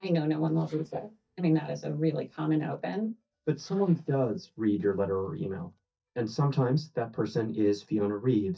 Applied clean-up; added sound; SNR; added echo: neural mask model DeepFilterNet 3.